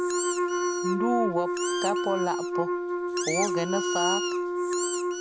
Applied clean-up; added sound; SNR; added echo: none; Squeak + Wind instrument, woodwind instrument; -4 dB; none.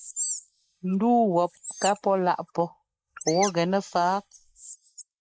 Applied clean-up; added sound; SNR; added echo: neural mask model Resemble Enhance denoiser.